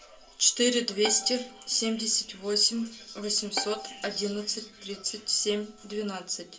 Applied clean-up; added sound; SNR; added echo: none; Bowed string instrument; 15 dB; reverberation time 0.2 s.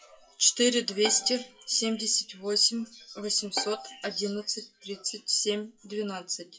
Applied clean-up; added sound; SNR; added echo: classical method WPE with log-MMSE.